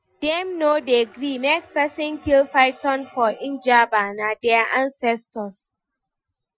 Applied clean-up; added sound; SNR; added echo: classical method Wiener filter.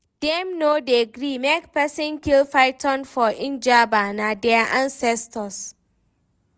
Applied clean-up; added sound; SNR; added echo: none; none; none; none.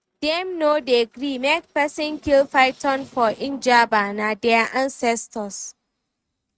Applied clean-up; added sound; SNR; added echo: neural mask model RNNoise.